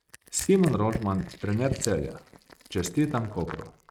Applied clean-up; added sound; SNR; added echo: neural mask model RNNoise.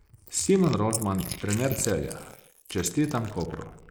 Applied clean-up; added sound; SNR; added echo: neural mask model Resemble Enhance denoiser.